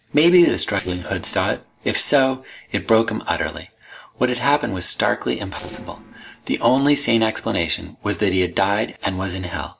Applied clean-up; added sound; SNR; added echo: neural separator model SepFormer DNS4.